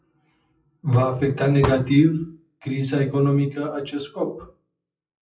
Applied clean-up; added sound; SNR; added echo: classical method WPE with log-MMSE.